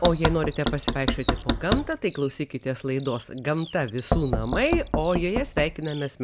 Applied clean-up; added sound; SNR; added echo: none; Knock; 3 dB; none.